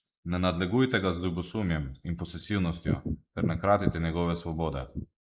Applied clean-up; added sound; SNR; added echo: neural mask model Resemble Enhance denoiser.